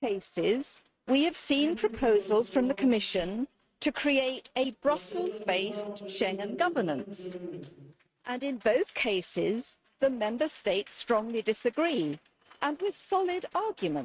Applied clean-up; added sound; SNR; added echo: neural mask model RNNoise.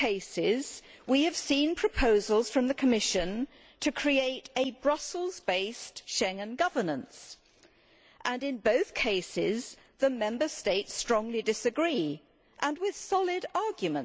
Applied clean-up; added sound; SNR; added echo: none; none; none; none.